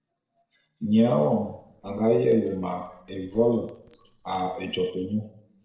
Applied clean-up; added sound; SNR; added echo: neural separator model SepFormer DNS4.